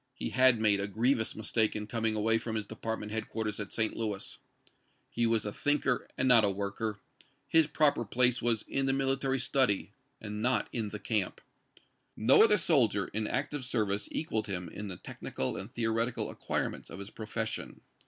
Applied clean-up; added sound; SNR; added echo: none; none; none; none.